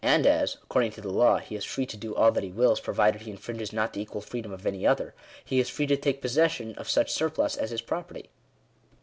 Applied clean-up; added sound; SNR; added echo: none; none; none; none.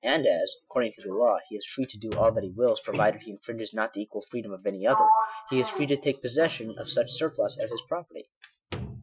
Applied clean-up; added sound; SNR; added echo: classical method Wiener filter.